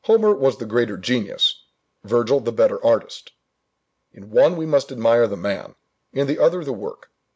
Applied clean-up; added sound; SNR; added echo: none; none; none; none.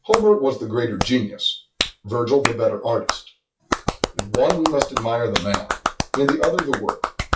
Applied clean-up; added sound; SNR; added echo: classical method WPE with log-MMSE.